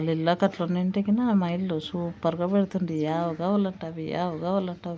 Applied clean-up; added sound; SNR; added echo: none; none; none; none.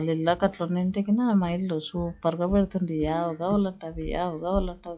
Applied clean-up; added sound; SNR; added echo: classical method log-MMSE.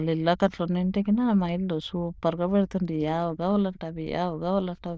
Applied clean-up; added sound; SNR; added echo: neural diffusion model UNIVERSE++.